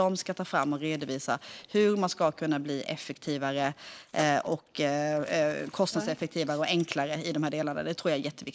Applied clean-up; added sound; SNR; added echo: neural mask model Resemble Enhance denoiser.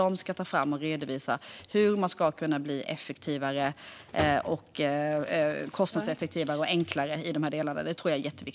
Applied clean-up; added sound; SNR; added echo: none; Crumpling, crinkling; 19 dB; none.